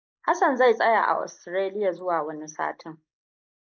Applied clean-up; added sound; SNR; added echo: neural mask model Resemble Enhance denoiser.